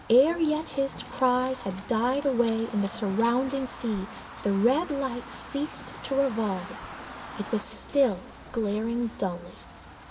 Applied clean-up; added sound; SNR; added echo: none; Run; 15 dB; reverberation time 1.6 s.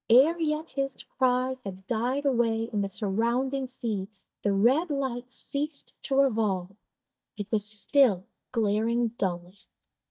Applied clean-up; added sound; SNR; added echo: neural mask model DeepFilterNet 3.